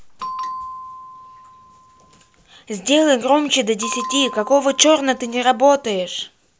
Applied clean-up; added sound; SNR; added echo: none; Bell; 14 dB; none.